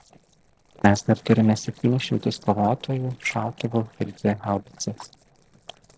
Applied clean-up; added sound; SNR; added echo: neural separator model SepFormer DNS4.